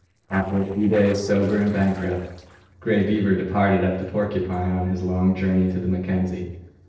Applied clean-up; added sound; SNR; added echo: neural separator model SepFormer DNS4.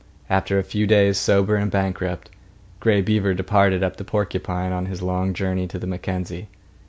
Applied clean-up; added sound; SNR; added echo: none; none; none; none.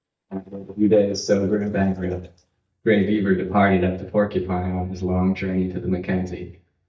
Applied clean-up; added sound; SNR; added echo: neural mask model DeepFilterNet 3.